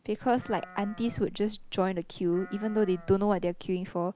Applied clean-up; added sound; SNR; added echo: none; Livestock, farm animals, working animals; 18 dB; none.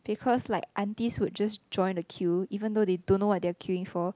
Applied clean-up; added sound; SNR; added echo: none; none; none; none.